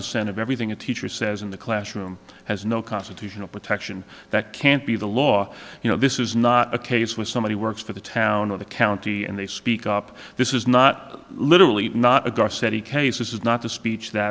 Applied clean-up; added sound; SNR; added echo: none; none; none; none.